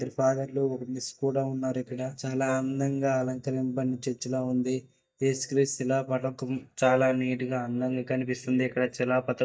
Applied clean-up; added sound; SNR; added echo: neural mask model DeepFilterNet 3.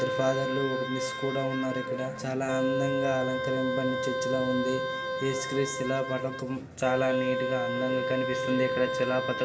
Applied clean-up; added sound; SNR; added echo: none; Wind instrument, woodwind instrument; 1 dB; reverberation time 0.5 s.